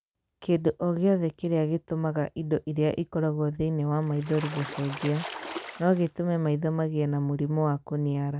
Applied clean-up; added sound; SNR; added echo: none; Splash, splatter; 12 dB; none.